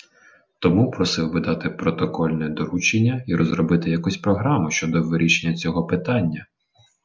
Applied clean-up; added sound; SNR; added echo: none; none; none; none.